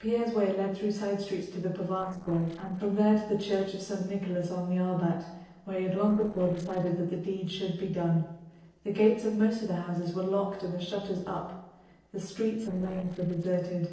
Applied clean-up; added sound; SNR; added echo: neural separator model SepFormer DNS4.